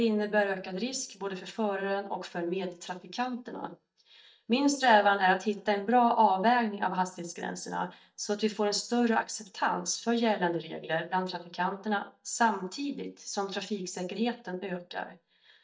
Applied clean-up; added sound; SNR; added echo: neural mask model DeepFilterNet 3.